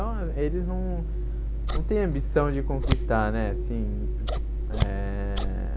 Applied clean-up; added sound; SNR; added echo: none; Scissors; -4 dB; none.